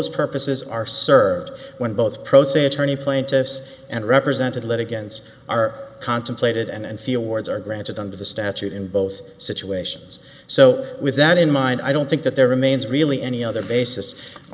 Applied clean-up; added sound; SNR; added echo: none; none; none; none.